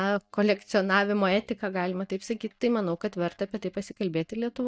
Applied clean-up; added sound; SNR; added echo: neural mask model DeepFilterNet 3.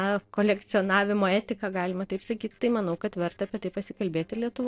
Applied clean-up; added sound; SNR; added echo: neural separator model SepFormer DNS4.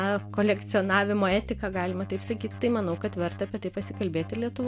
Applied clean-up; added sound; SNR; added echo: none; Keyboard (musical); 12 dB; none.